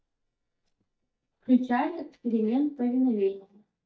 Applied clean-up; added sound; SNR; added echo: neural mask model DeepFilterNet 3.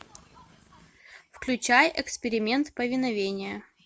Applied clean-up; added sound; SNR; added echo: none; none; none; none.